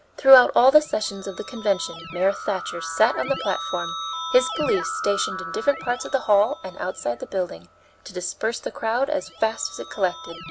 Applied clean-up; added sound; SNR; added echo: none; Keyboard (musical); 12 dB; none.